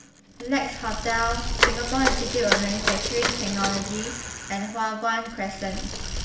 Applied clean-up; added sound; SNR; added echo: none; Bicycle; 0 dB; reverberation time 0.8 s.